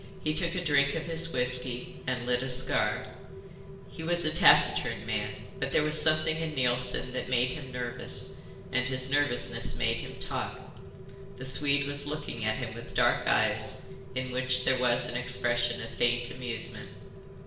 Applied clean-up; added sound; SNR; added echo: none; Rain; 13 dB; reverberation time 0.9 s.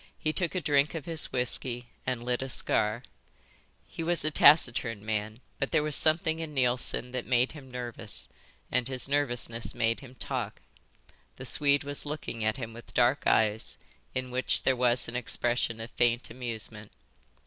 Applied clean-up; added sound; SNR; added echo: none; none; none; none.